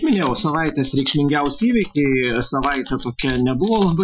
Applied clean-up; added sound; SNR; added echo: classical method Wiener filter.